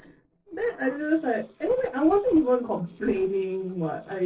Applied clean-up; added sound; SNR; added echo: neural separator model SepFormer DNS4.